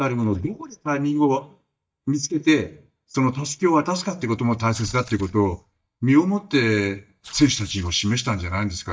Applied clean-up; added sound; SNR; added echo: neural mask model DeepFilterNet 3.